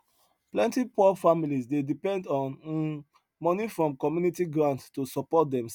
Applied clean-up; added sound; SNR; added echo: none; none; none; none.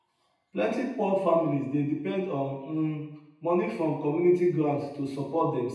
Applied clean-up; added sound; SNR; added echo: none; none; none; reverberation time 0.9 s.